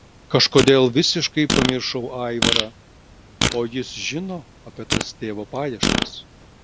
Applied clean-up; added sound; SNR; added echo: none; Fart; 4 dB; none.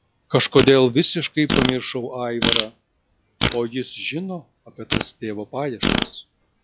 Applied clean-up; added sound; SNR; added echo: classical method log-MMSE.